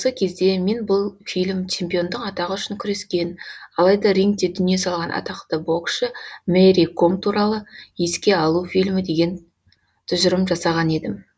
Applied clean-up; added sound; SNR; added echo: none; none; none; none.